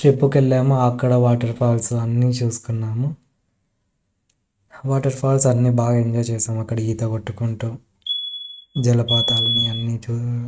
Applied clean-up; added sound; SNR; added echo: neural mask model RNNoise.